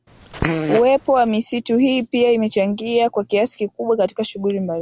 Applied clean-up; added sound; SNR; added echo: none; Fart; 6 dB; none.